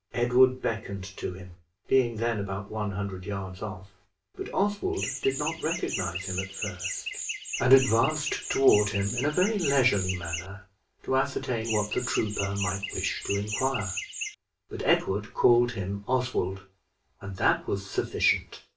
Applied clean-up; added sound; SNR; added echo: none; Chirp, tweet; 6 dB; reverberation time 0.3 s.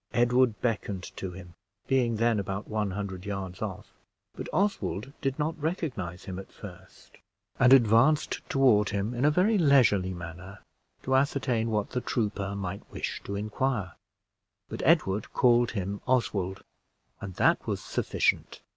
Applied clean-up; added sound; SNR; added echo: none; none; none; none.